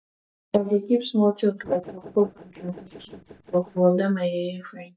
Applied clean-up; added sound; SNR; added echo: neural mask model DeepFilterNet 3.